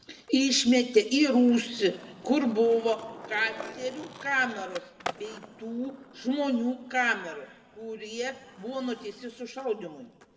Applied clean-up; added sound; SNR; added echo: none; Skateboard; 18 dB; reverberation time 1.2 s.